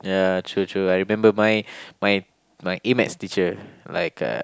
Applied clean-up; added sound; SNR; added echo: none; none; none; none.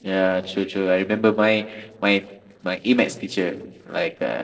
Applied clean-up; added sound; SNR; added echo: neural separator model SepFormer DNS4.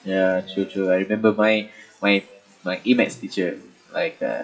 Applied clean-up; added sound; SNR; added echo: classical method WPE with log-MMSE.